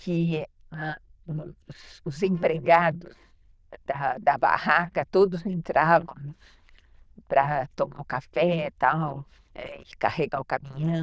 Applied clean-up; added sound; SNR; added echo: neural diffusion model UNIVERSE++.